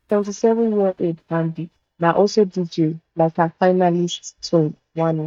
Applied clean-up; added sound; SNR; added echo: neural mask model DeepFilterNet 3.